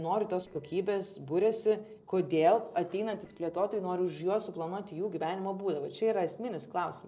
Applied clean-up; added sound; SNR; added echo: neural separator model SepFormer DNS4.